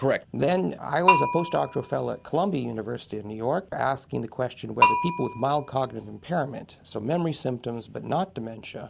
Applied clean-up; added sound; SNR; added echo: none; Bell; 1 dB; none.